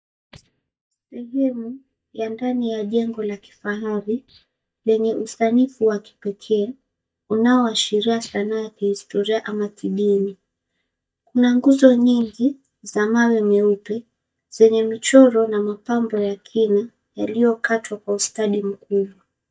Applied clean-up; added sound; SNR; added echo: neural mask model DeepFilterNet 3.